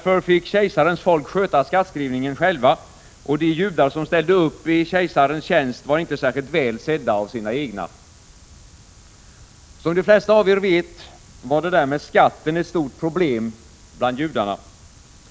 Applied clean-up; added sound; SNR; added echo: none; none; none; none.